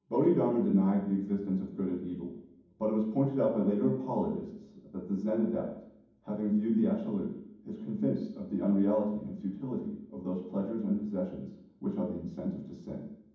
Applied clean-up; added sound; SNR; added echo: none; none; none; reverberation time 1.2 s.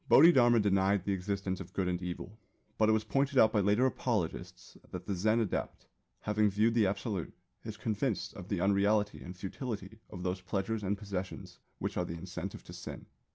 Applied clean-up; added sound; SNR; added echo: none; none; none; none.